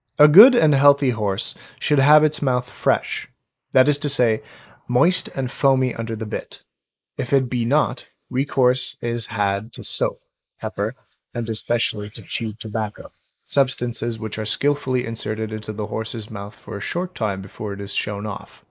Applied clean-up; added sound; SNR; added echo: neural mask model Resemble Enhance denoiser.